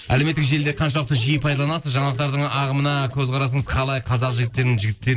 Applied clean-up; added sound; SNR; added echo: neural separator model SepFormer DNS4.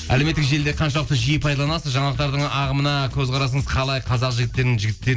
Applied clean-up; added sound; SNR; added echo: none; none; none; none.